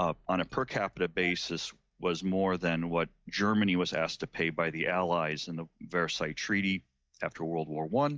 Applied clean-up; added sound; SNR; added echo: neural mask model DeepFilterNet 3.